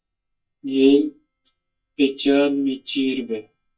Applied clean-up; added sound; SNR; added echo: neural mask model DeepFilterNet 3.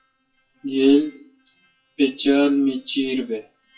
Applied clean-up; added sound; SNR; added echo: classical method WPE with log-MMSE.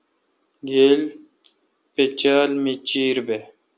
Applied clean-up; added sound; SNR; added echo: none; none; none; none.